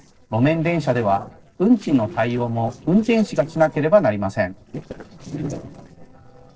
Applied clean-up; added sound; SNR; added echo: neural separator model SepFormer DNS4.